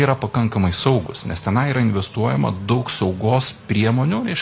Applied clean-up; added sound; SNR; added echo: none; none; none; none.